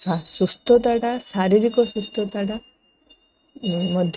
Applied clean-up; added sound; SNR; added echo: neural mask model RNNoise.